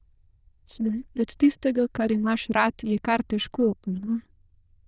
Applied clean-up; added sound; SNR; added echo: neural diffusion model UNIVERSE++.